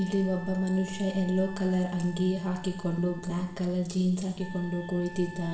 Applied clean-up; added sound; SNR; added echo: none; Wind instrument, woodwind instrument; 19 dB; reverberation time 0.9 s.